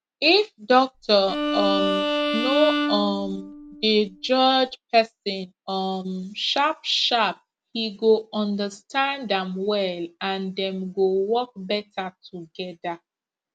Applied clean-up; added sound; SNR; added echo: none; Bowed string instrument; 2 dB; none.